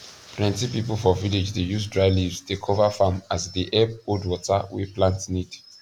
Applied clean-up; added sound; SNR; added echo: none; none; none; none.